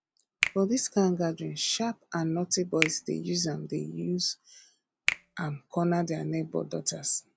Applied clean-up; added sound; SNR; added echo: none; Finger snapping; 8 dB; none.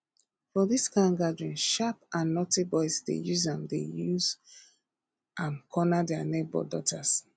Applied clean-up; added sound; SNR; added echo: none; none; none; none.